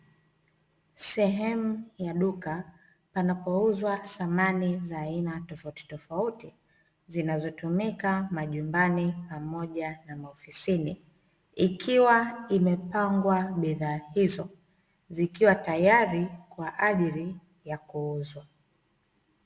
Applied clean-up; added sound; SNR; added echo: none; none; none; none.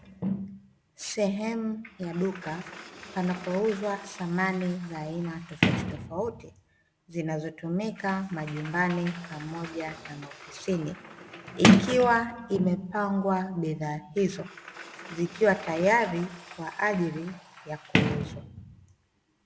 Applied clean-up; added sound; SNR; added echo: none; Sliding door; 3 dB; none.